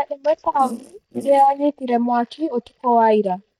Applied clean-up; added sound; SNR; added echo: neural mask model DeepFilterNet 3.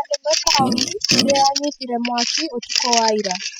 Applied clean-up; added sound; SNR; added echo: classical method spectral subtraction.